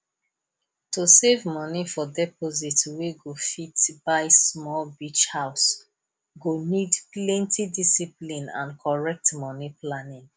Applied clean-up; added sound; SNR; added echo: none; none; none; none.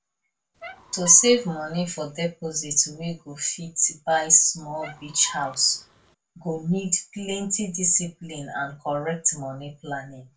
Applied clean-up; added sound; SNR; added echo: none; Squeak; 18 dB; reverberation time 0.2 s.